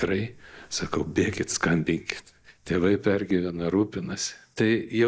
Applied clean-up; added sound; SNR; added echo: neural mask model DeepFilterNet 3.